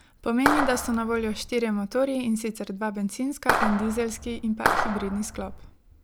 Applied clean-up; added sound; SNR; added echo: none; Clapping; 0 dB; none.